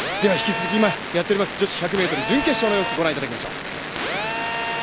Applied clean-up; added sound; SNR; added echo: none; Telephone; 4 dB; none.